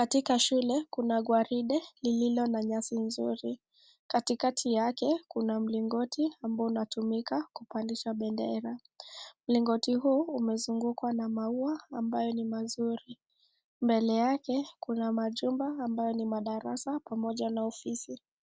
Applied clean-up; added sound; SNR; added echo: none; none; none; none.